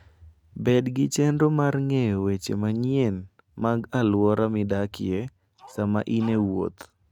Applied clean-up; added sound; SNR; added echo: neural mask model RNNoise.